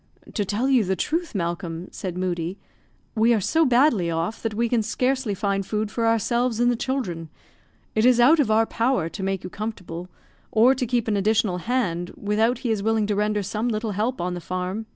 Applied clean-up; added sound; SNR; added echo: none; none; none; none.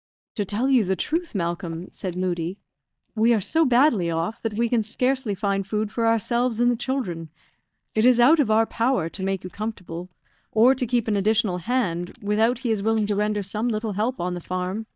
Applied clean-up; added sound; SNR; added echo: neural mask model DeepFilterNet 3.